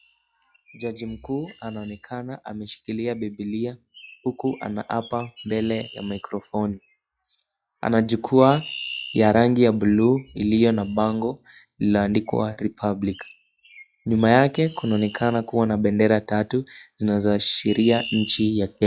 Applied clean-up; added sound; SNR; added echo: classical method log-MMSE.